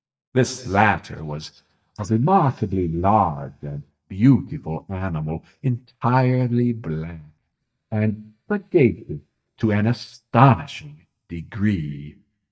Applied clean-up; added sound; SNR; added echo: neural mask model DeepFilterNet 3.